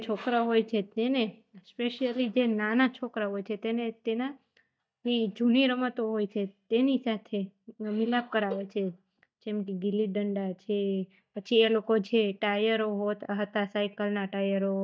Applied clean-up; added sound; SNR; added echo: neural mask model DeepFilterNet 3.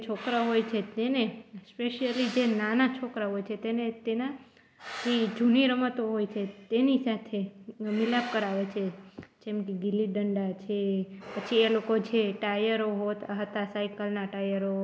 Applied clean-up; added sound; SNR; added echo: none; none; none; none.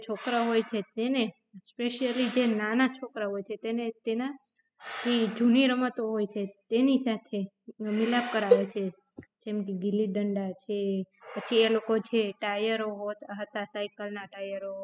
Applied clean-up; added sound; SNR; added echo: classical method spectral subtraction.